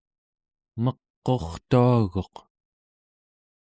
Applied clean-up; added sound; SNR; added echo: neural mask model Resemble Enhance denoiser.